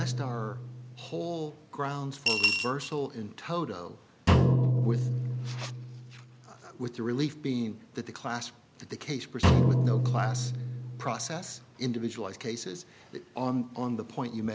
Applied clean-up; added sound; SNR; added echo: none; Drum + Coin (dropping) / Glass; -4 dB; none.